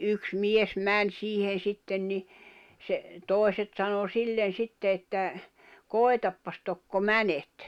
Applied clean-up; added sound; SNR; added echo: none; none; none; none.